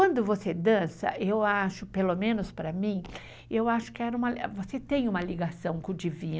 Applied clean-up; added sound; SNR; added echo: none; none; none; none.